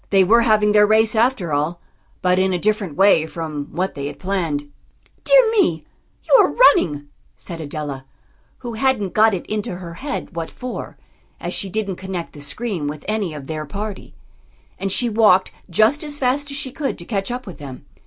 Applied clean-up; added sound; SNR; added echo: none; none; none; none.